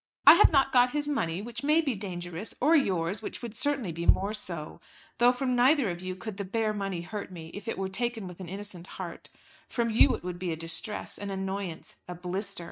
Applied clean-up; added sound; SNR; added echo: neural mask model RNNoise.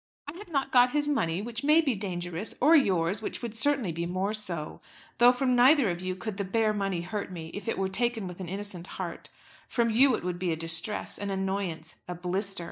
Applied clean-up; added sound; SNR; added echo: neural mask model DeepFilterNet 3.